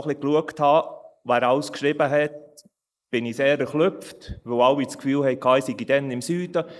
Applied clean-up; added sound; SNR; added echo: neural mask model Resemble Enhance denoiser.